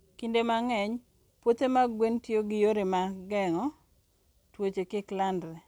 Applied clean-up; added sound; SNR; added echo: none; none; none; none.